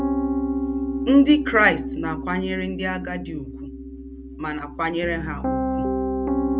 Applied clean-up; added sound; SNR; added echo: none; Piano; 2 dB; none.